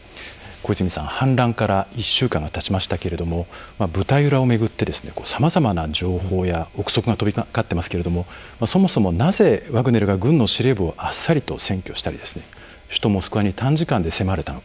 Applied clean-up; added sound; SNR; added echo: none; none; none; none.